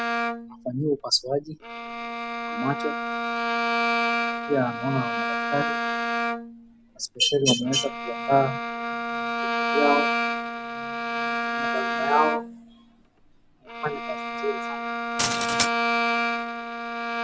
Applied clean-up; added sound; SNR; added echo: none; Bowed string instrument + Glass; -2 dB; none.